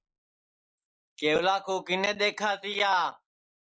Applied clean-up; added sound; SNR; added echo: neural mask model Resemble Enhance denoiser.